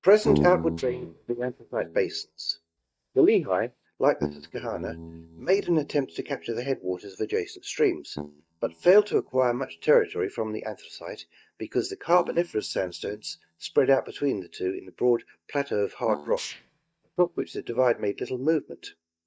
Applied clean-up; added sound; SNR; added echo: neural mask model DeepFilterNet 3.